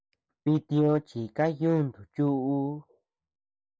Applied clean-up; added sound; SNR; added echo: none; none; none; none.